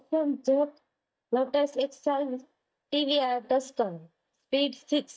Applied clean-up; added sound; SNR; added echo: neural mask model DeepFilterNet 3.